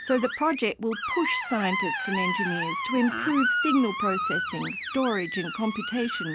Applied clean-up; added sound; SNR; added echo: none; Screech; 3 dB; none.